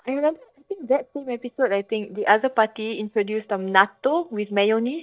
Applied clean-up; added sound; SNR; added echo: neural mask model DeepFilterNet 3.